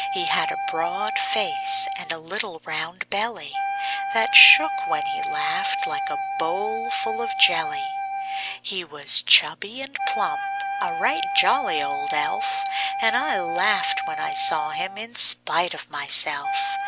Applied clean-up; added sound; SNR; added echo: none; Wind instrument, woodwind instrument; 3 dB; none.